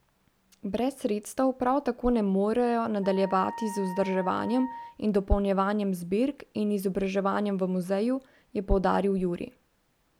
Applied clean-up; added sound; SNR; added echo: none; Wind instrument, woodwind instrument; 14 dB; none.